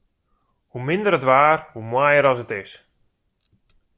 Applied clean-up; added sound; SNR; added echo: none; none; none; none.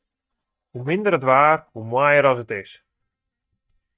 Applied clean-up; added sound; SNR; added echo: neural mask model DeepFilterNet 3.